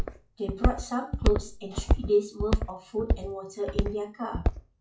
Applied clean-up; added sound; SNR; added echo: classical method WPE with log-MMSE.